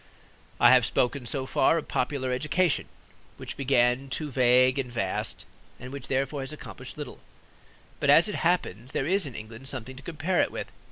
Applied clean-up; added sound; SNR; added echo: none; none; none; none.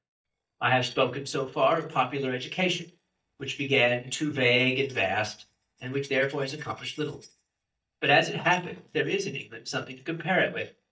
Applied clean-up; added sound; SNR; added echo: neural mask model DeepFilterNet 3.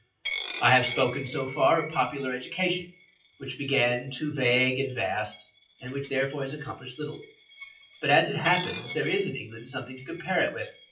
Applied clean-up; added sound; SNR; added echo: classical method WPE with log-MMSE.